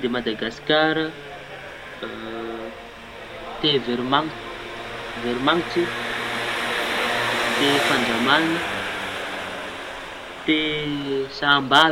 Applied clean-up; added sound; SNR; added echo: none; Engine; 4 dB; none.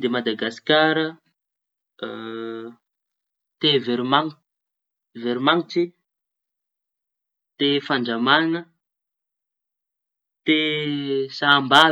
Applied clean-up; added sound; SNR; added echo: none; none; none; none.